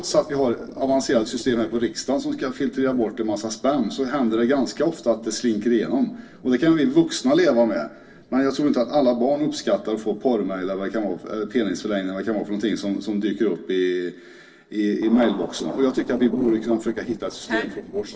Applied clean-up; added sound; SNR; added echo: neural separator model SepFormer DNS4.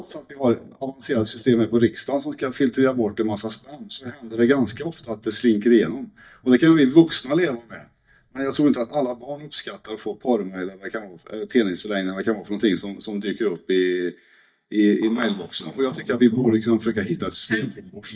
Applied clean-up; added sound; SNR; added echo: neural mask model DeepFilterNet 3.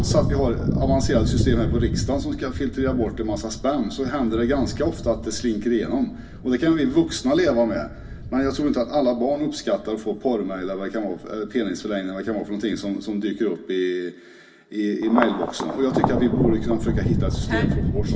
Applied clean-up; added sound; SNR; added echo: none; Thunder; 4 dB; reverberation time 0.1 s.